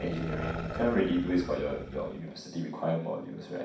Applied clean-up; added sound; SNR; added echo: none; Growling; 10 dB; reverberation time 0.6 s.